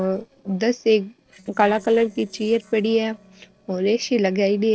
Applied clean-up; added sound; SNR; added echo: neural separator model SepFormer DNS4.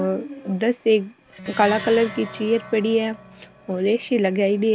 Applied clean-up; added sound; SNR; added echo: none; Plucked string instrument; 16 dB; none.